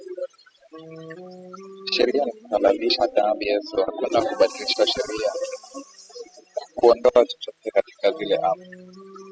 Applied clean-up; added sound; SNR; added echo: classical method spectral subtraction.